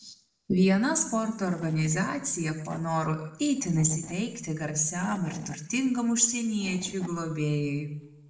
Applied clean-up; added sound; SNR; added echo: neural separator model SepFormer DNS4.